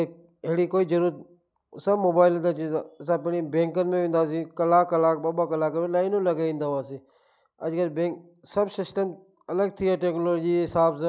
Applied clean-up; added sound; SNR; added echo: none; none; none; none.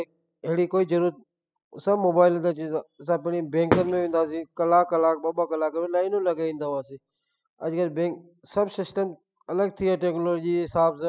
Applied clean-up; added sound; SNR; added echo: classical method spectral subtraction.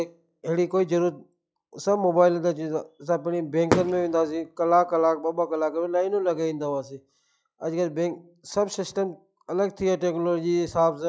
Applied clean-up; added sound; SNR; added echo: classical method log-MMSE.